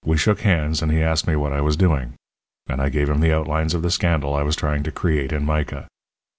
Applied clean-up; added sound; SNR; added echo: none; none; none; none.